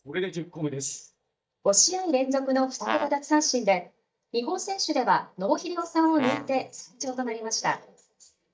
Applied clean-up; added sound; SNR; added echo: neural mask model DeepFilterNet 3.